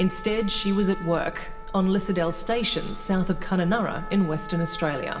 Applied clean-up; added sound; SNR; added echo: none; Trumpet; 15 dB; reverberation time 1.3 s.